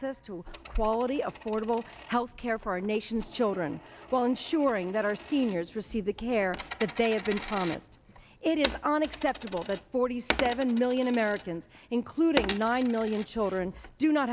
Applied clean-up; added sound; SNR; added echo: none; Coin (dropping); 11 dB; none.